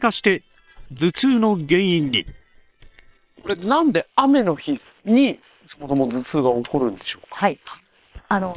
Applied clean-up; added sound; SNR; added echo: neural separator model SepFormer WHAM!.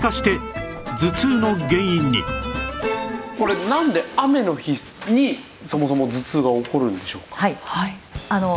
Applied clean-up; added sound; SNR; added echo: none; none; none; none.